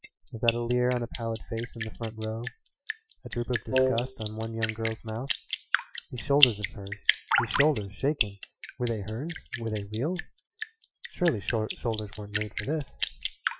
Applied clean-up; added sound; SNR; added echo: classical method Wiener filter.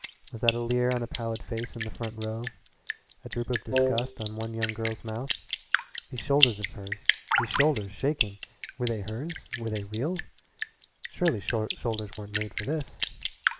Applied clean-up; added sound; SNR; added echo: none; Wind instrument, woodwind instrument + Drip; 2 dB; none.